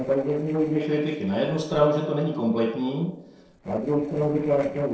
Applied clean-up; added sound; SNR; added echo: neural separator model SepFormer DNS4.